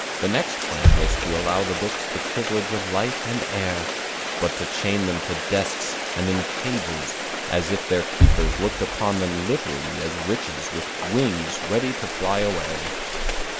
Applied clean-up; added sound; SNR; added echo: none; Bass drum + Rain; -2 dB; none.